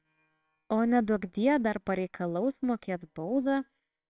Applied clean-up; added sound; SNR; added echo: neural separator model SepFormer WHAMR!.